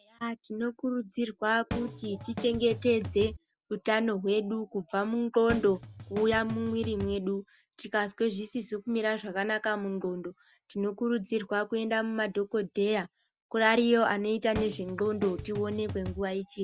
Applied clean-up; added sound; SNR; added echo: none; Drum kit; 9 dB; none.